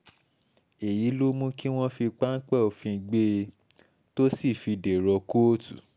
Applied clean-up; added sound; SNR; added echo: none; none; none; none.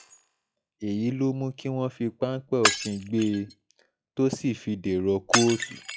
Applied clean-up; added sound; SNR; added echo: classical method log-MMSE.